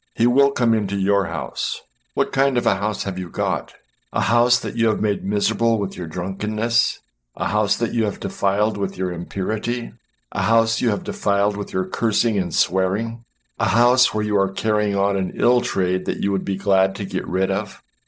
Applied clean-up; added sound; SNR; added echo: neural separator model SepFormer DNS4.